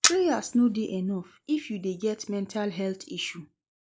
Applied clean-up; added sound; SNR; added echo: neural mask model Resemble Enhance denoiser.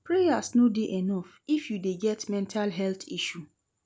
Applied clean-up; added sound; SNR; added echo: none; none; none; none.